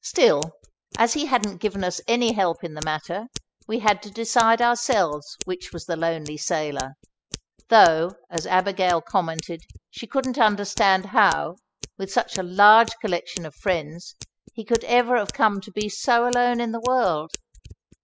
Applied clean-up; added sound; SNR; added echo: classical method spectral subtraction.